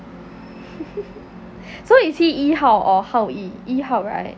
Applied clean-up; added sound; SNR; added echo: none; none; none; none.